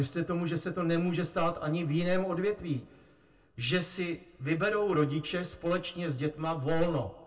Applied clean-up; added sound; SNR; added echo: none; none; none; reverberation time 0.2 s.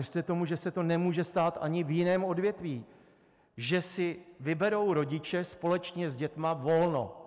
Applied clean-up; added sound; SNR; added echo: none; none; none; none.